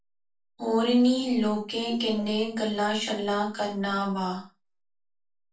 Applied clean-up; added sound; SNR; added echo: none; none; none; reverberation time 0.3 s.